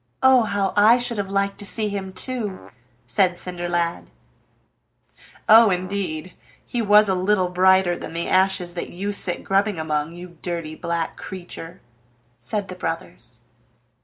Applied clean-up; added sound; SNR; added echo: none; Fart; 17 dB; none.